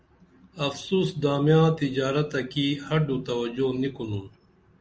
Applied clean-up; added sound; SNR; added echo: none; none; none; none.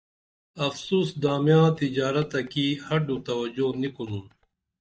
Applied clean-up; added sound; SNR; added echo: neural mask model DeepFilterNet 3.